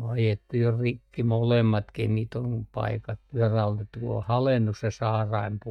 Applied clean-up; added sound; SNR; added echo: neural mask model DeepFilterNet 3.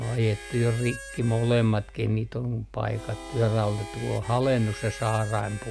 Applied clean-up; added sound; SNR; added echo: none; Harmonica; 16 dB; none.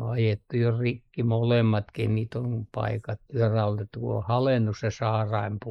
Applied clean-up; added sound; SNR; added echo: neural mask model Resemble Enhance denoiser.